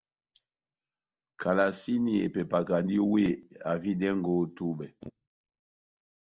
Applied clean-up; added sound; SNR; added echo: neural mask model Resemble Enhance denoiser.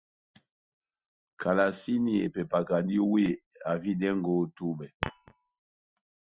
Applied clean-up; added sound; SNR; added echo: classical method Wiener filter.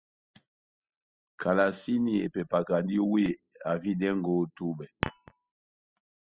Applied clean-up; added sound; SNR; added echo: classical method spectral subtraction.